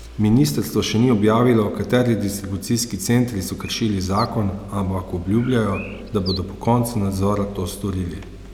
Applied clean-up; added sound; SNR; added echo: none; Engine starting + Bird; 18 dB; none.